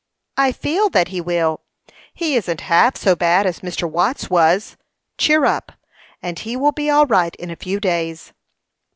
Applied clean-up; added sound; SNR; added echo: none; none; none; none.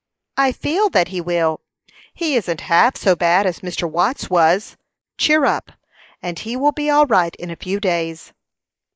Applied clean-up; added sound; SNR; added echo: neural mask model Resemble Enhance denoiser.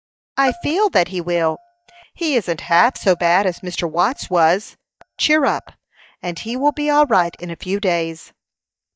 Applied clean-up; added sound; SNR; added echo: neural mask model DeepFilterNet 3.